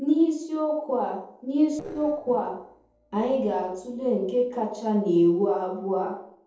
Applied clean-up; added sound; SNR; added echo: neural separator model SepFormer DNS4.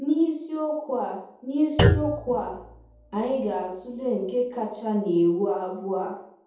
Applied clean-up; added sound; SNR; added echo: none; Thump, thud; 2 dB; reverberation time 0.7 s.